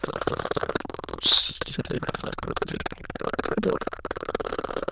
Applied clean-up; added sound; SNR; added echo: neural diffusion model UNIVERSE++.